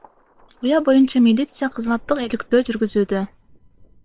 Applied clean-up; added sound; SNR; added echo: neural separator model SepFormer WHAM!.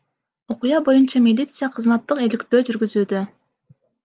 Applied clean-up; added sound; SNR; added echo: none; none; none; none.